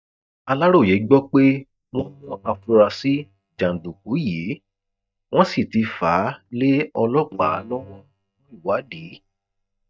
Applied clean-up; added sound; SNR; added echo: neural mask model DeepFilterNet 3.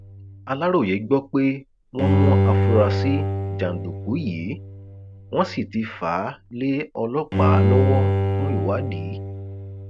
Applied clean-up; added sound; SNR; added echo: none; Bowed string instrument; -2 dB; none.